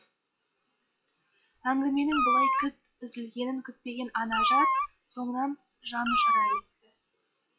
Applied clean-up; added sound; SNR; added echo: classical method WPE with log-MMSE.